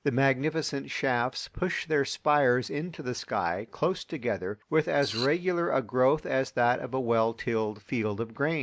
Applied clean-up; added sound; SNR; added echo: neural mask model Resemble Enhance denoiser.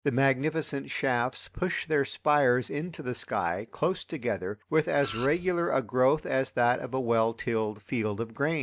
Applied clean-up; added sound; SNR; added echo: neural mask model DeepFilterNet 3.